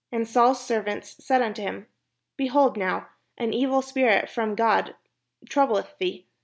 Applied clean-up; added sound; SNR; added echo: none; none; none; none.